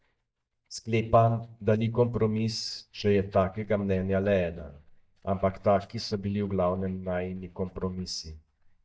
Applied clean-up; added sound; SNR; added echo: neural mask model DeepFilterNet 3.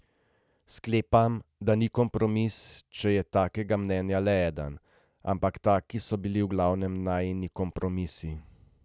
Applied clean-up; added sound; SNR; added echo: none; none; none; none.